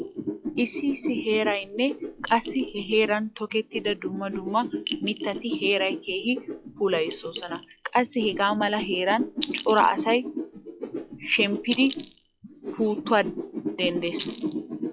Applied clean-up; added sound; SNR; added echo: classical method log-MMSE.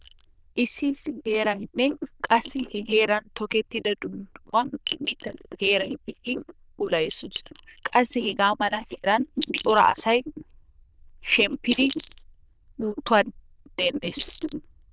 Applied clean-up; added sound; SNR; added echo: neural diffusion model UNIVERSE++.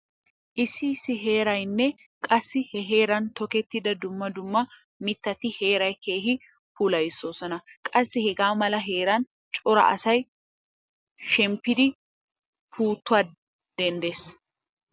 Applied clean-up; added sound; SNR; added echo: none; none; none; none.